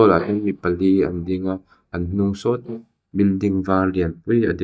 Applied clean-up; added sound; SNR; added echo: neural mask model DeepFilterNet 3.